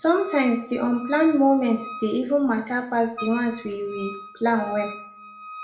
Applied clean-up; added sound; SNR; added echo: none; Wind instrument, woodwind instrument; 16 dB; reverberation time 0.5 s.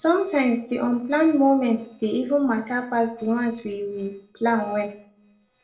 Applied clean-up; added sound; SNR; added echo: neural separator model SepFormer DNS4.